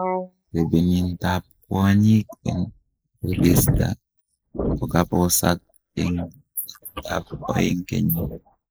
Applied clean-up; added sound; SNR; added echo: neural mask model Resemble Enhance denoiser.